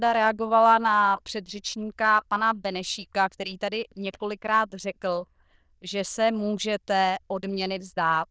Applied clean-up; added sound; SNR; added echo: neural diffusion model UNIVERSE++.